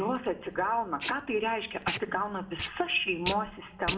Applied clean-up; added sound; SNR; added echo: none; Packing tape, duct tape; 9 dB; reverberation time 1.8 s.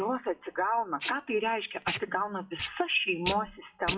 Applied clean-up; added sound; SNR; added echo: classical method WPE with log-MMSE.